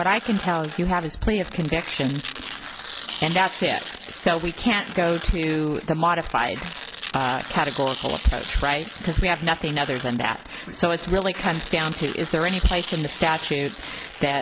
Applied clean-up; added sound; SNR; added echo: none; Tearing; 10 dB; none.